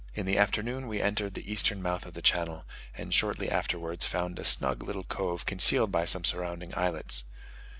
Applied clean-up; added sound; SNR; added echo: none; none; none; none.